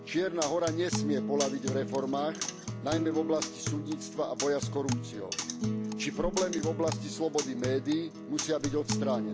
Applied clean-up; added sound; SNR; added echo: none; Acoustic guitar; 3 dB; none.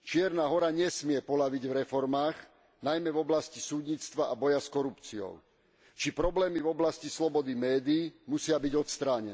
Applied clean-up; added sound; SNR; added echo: none; none; none; none.